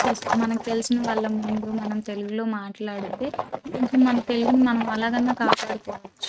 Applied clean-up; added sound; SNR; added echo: neural mask model RNNoise.